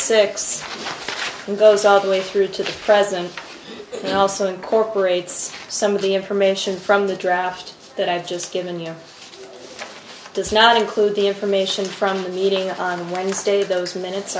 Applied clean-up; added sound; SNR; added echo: none; none; none; none.